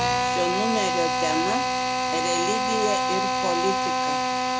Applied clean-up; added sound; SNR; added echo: none; Drill; -5 dB; none.